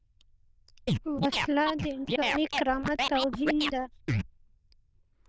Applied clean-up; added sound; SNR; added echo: neural diffusion model UNIVERSE++.